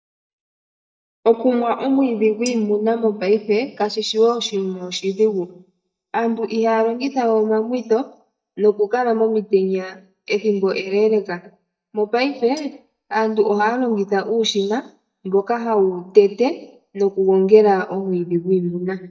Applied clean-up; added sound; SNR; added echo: neural mask model DeepFilterNet 3.